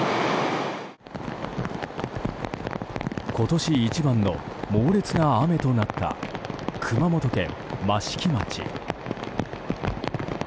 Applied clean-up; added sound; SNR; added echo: none; none; none; none.